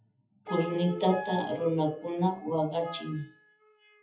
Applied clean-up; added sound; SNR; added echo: classical method WPE with log-MMSE.